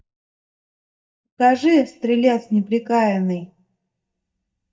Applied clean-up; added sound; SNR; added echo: neural mask model DeepFilterNet 3.